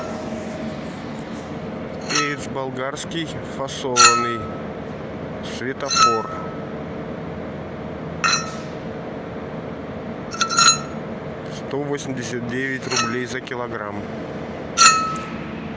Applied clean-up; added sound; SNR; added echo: none; Chink, clink; -3 dB; none.